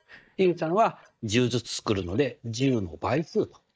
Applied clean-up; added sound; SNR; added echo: neural mask model DeepFilterNet 3.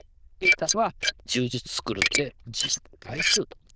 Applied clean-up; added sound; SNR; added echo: neural diffusion model UNIVERSE++.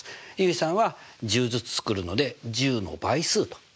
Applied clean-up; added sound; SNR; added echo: none; none; none; none.